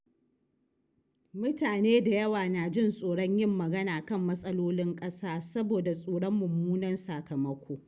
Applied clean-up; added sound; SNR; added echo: none; none; none; none.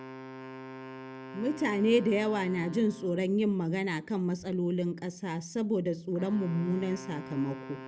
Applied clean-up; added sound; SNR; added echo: none; Wind instrument, woodwind instrument; 15 dB; none.